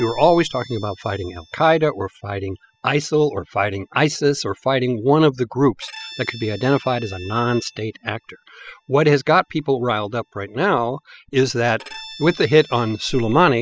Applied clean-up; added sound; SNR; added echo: classical method spectral subtraction.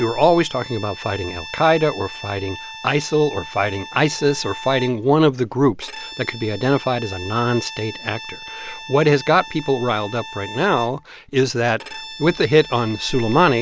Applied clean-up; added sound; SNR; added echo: none; Bowed string instrument; 15 dB; none.